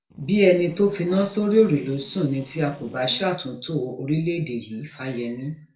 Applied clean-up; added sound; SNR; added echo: neural separator model SepFormer DNS4.